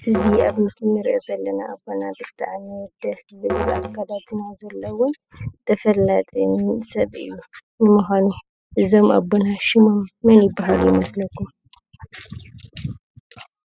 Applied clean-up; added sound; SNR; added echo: classical method spectral subtraction.